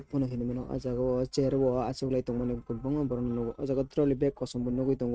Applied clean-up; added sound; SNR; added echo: neural mask model RNNoise.